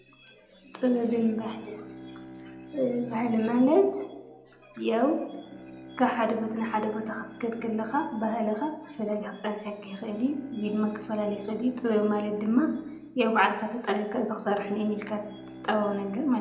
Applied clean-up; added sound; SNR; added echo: none; Bowed string instrument; 18 dB; reverberation time 0.8 s.